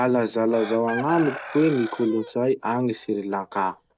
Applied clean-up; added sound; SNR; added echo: none; Chicken, rooster; 15 dB; none.